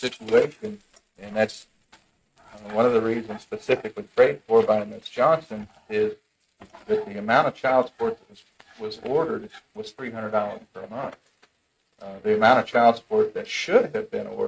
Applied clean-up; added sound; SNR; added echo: neural mask model RNNoise.